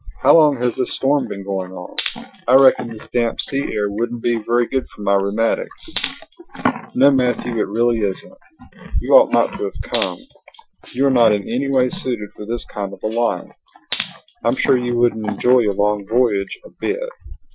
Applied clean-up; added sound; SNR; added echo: classical method Wiener filter.